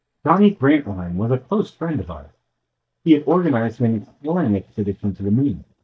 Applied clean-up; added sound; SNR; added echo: neural mask model DeepFilterNet 3.